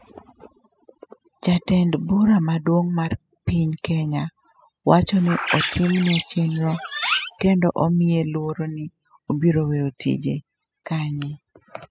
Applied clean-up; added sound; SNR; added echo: classical method spectral subtraction.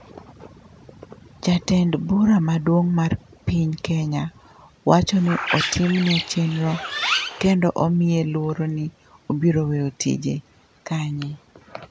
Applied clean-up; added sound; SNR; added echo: none; Bird; 5 dB; none.